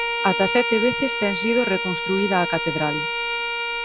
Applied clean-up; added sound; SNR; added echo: none; Bowed string instrument; 2 dB; none.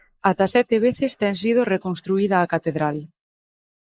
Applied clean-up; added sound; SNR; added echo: neural mask model Resemble Enhance denoiser.